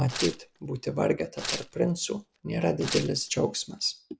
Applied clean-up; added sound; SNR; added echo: none; Tearing; 10 dB; none.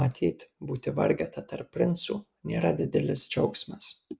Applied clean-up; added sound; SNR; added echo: none; none; none; none.